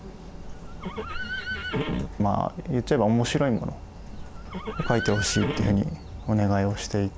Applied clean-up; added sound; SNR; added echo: none; Livestock, farm animals, working animals; 7 dB; none.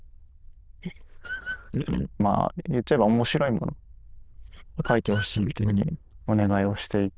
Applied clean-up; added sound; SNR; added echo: neural diffusion model UNIVERSE++.